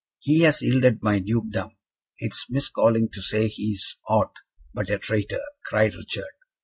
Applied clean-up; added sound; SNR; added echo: none; none; none; none.